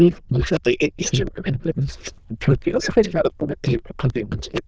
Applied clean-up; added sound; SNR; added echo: neural diffusion model UNIVERSE++.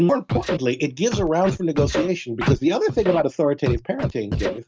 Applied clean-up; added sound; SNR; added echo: neural mask model RNNoise.